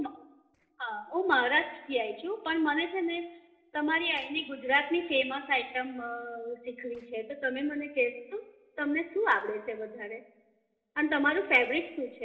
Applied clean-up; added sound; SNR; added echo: neural separator model SepFormer DNS4.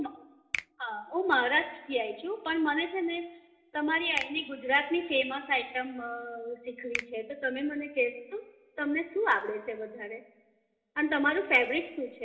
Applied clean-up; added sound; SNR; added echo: none; Finger snapping; 13 dB; reverberation time 1.2 s.